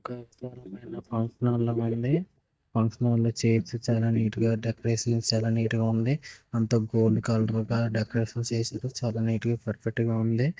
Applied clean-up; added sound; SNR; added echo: neural mask model DeepFilterNet 3.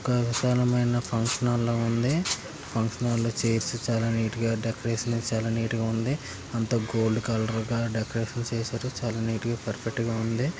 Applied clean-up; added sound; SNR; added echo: none; none; none; none.